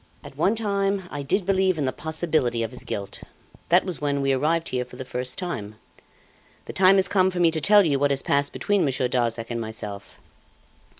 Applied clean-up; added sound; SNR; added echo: none; none; none; none.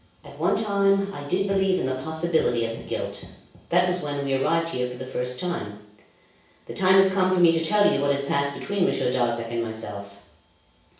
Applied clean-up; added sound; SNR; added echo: none; none; none; reverberation time 0.7 s.